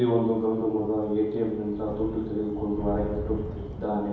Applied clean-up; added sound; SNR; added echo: none; Thunder / Rain; 10 dB; reverberation time 2.2 s.